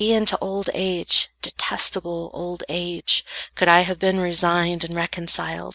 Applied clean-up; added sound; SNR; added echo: none; none; none; none.